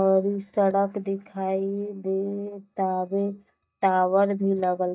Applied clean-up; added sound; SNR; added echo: neural mask model DeepFilterNet 3.